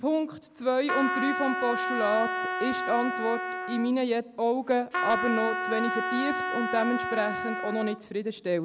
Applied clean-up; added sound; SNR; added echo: none; Trumpet; 3 dB; none.